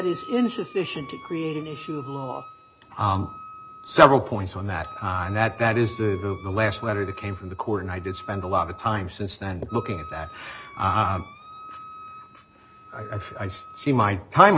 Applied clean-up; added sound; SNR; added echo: none; Wind instrument, woodwind instrument; 18 dB; none.